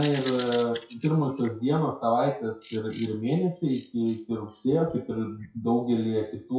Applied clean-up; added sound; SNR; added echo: classical method WPE with log-MMSE.